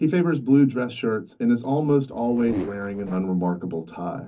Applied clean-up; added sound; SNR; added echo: neural separator model SepFormer DNS4.